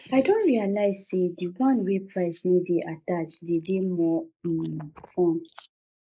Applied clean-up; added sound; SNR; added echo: neural mask model Resemble Enhance denoiser.